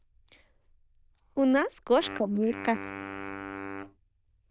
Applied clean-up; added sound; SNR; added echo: neural diffusion model UNIVERSE++.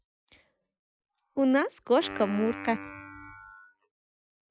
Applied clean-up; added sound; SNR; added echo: classical method Wiener filter.